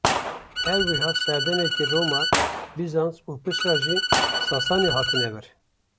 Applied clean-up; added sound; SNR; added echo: none; Gunshot, gunfire + Bowed string instrument; -2 dB; none.